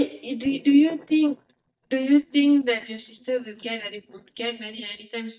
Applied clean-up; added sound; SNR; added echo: neural mask model DeepFilterNet 3.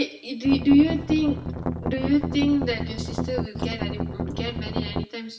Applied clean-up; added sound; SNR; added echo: none; Strum; 4 dB; reverberation time 0.9 s.